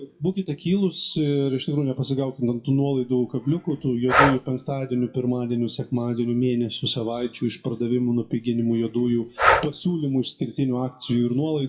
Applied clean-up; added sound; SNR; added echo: classical method WPE with log-MMSE.